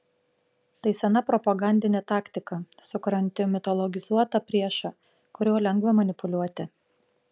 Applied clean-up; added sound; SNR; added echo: none; none; none; none.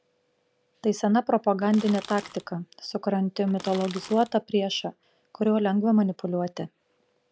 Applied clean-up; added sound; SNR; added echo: none; Crackle; 16 dB; none.